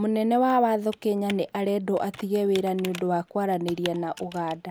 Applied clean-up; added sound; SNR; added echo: none; Computer keyboard; 19 dB; none.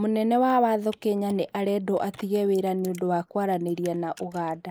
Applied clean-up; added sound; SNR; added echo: neural mask model Resemble Enhance denoiser.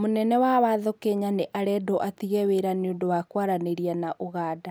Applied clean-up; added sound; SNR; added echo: none; none; none; none.